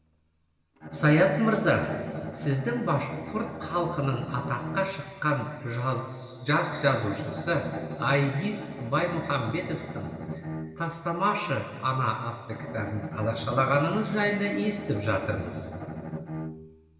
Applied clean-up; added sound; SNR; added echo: none; Bowed string instrument; 10 dB; reverberation time 2.6 s.